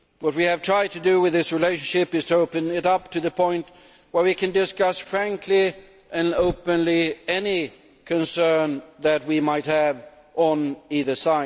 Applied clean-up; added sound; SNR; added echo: none; none; none; none.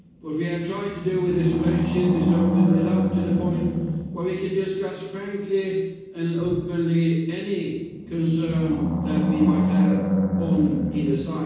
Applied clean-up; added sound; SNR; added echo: none; Animal; 0 dB; reverberation time 1.2 s.